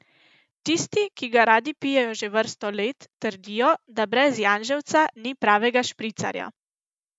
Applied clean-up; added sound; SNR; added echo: none; none; none; none.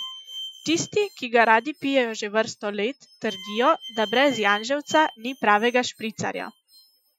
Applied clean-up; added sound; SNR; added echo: classical method Wiener filter.